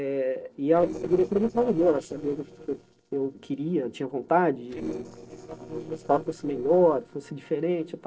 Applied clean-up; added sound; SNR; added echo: neural separator model SepFormer DNS4.